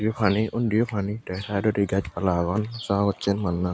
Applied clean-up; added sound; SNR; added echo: none; none; none; none.